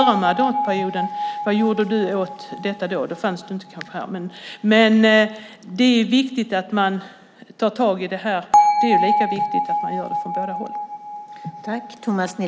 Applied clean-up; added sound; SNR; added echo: none; Bell; 4 dB; none.